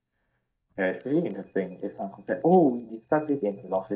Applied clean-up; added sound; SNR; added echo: neural mask model DeepFilterNet 3.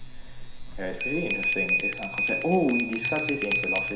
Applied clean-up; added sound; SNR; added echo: none; Bell; 0 dB; reverberation time 0.5 s.